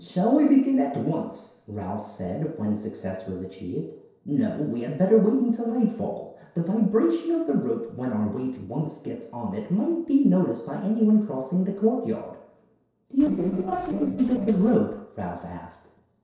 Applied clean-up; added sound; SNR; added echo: neural separator model SepFormer DNS4.